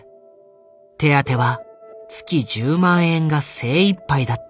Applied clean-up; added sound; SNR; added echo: none; none; none; none.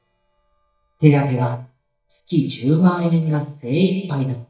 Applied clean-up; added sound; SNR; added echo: neural mask model DeepFilterNet 3.